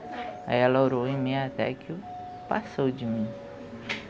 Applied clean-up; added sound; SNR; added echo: none; Doorbell; 15 dB; none.